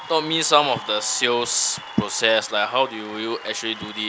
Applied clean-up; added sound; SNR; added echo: none; Applause / Cheering; 15 dB; none.